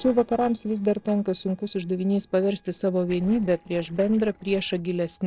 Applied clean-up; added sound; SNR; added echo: neural separator model SepFormer DNS4.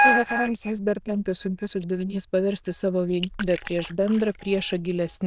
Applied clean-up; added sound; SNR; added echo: neural diffusion model UNIVERSE++.